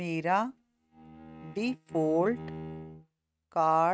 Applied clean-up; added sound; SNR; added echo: neural mask model RNNoise.